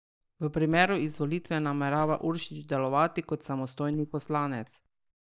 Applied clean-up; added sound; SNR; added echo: neural mask model DeepFilterNet 3.